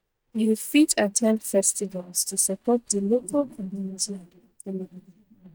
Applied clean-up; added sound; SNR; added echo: neural mask model DeepFilterNet 3.